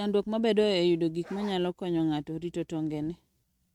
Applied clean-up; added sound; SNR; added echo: neural mask model RNNoise.